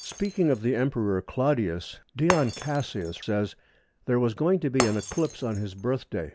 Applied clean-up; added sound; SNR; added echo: none; Shatter; 11 dB; none.